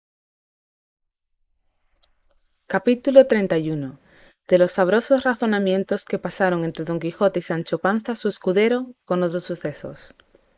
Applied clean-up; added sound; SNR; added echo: neural mask model Resemble Enhance denoiser.